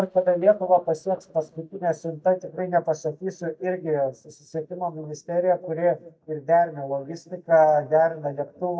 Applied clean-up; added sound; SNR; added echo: neural mask model DeepFilterNet 3.